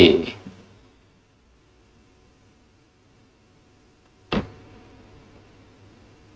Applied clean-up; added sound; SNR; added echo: neural mask model RNNoise.